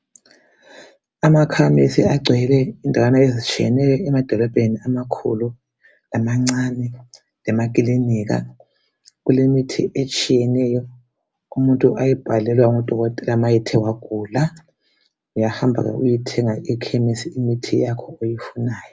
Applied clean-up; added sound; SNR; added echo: none; none; none; none.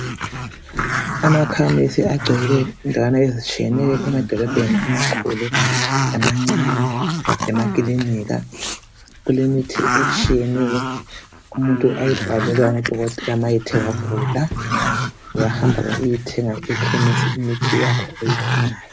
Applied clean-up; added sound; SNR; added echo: none; Growling; 2 dB; none.